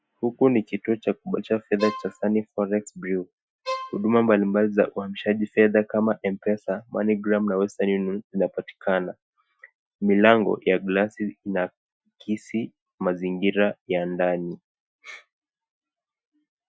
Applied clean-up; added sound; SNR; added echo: classical method Wiener filter.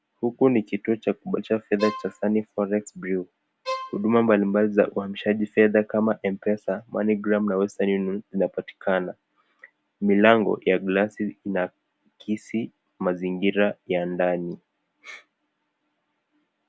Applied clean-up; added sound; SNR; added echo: none; Bowed string instrument; 10 dB; none.